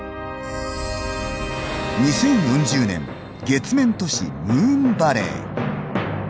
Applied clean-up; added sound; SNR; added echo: none; none; none; none.